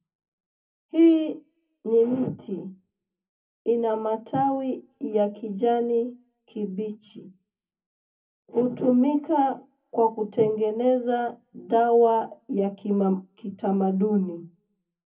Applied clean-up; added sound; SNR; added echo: none; none; none; reverberation time 0.3 s.